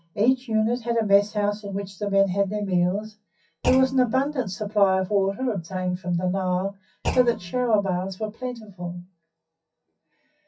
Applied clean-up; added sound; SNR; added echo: classical method WPE with log-MMSE.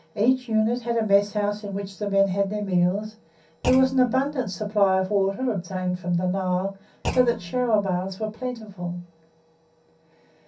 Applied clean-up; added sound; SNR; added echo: none; Thump, thud; 13 dB; reverberation time 0.3 s.